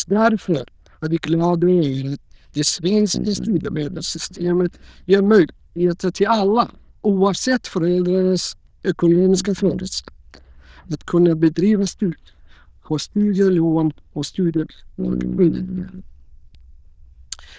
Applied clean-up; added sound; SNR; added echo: neural diffusion model UNIVERSE++.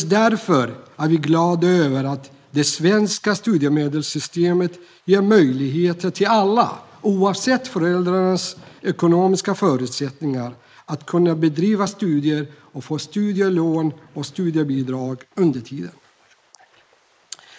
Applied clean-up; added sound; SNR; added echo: neural mask model Resemble Enhance denoiser.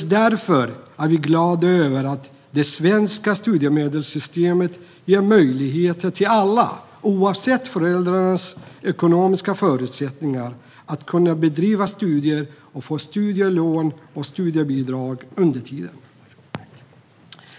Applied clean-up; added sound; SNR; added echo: none; none; none; none.